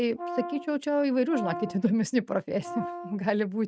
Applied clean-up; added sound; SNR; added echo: neural mask model RNNoise.